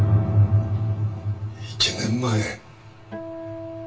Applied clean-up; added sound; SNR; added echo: none; Acoustic guitar; 17 dB; reverberation time 0.2 s.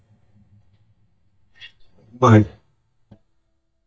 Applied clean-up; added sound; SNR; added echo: neural mask model DeepFilterNet 3.